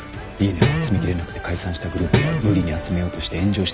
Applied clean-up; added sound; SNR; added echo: none; Guitar; 1 dB; none.